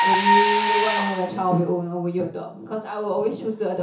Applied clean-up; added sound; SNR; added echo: none; Mechanisms; 0 dB; reverberation time 0.7 s.